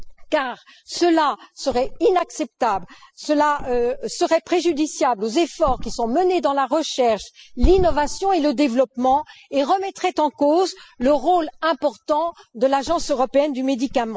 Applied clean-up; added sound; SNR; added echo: classical method spectral subtraction.